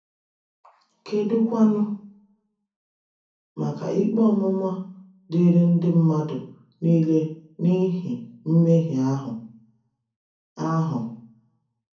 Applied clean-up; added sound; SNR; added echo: none; none; none; reverberation time 0.6 s.